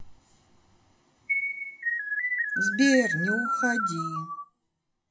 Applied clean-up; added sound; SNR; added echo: classical method WPE with log-MMSE.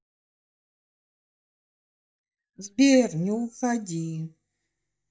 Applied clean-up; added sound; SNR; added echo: neural mask model DeepFilterNet 3.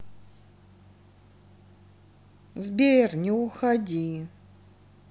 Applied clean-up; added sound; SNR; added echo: none; none; none; none.